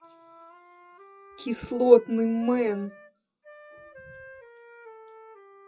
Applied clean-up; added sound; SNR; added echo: classical method WPE with log-MMSE.